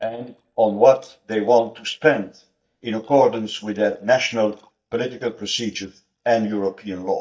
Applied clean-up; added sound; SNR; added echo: neural mask model DeepFilterNet 3.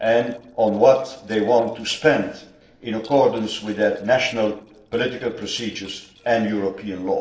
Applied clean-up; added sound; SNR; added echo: neural separator model SepFormer DNS4.